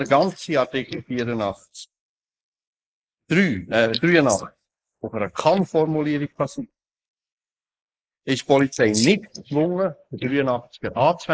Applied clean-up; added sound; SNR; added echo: neural mask model Resemble Enhance denoiser.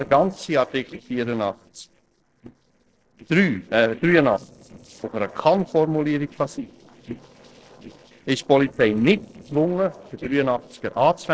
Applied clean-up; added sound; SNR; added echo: neural separator model SepFormer DNS4.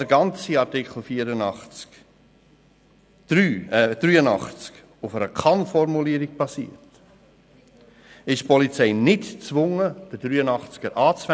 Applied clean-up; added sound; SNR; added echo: none; none; none; none.